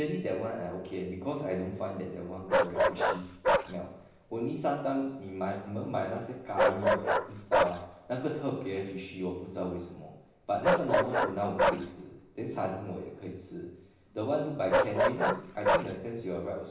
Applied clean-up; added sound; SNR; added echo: none; Bark; -2 dB; reverberation time 0.9 s.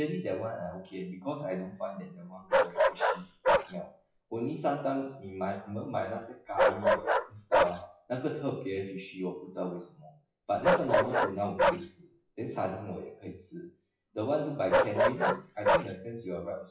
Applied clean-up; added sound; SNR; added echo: classical method WPE with log-MMSE.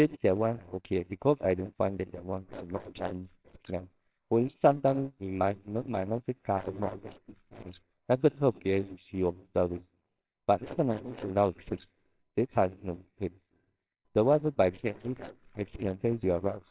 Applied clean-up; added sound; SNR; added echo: neural separator model SepFormer WHAMR!.